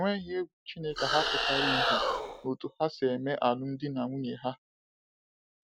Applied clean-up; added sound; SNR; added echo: none; Animal; -3 dB; none.